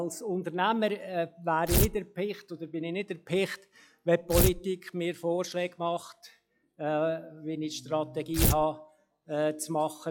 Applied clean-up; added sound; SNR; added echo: classical method log-MMSE.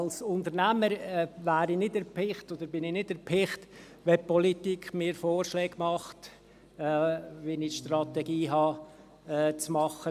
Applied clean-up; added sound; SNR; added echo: none; none; none; none.